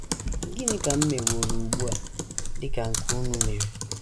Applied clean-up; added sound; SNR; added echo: none; Typing; -4 dB; none.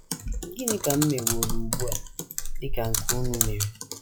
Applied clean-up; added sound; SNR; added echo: classical method log-MMSE.